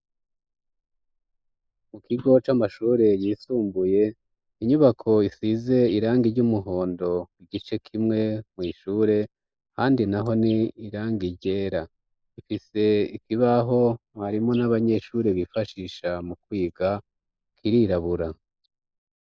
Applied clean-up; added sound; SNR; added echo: neural mask model Resemble Enhance denoiser.